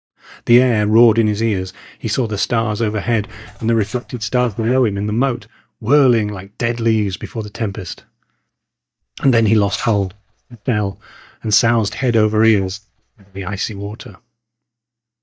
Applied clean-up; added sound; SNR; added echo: neural mask model DeepFilterNet 3.